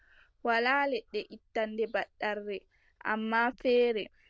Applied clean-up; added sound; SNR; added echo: neural diffusion model UNIVERSE++.